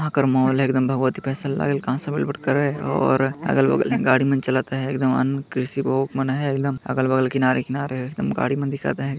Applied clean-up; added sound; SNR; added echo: none; none; none; none.